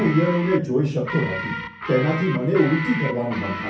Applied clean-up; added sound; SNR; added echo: none; Guitar; 9 dB; reverberation time 0.5 s.